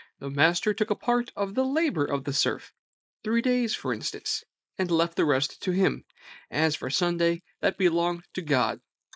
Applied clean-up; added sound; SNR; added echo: neural mask model Resemble Enhance denoiser.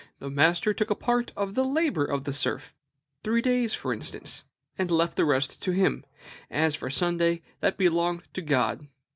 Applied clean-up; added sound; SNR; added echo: none; none; none; none.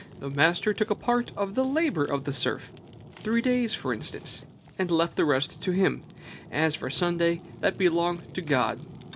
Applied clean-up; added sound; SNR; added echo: none; Fire; 18 dB; none.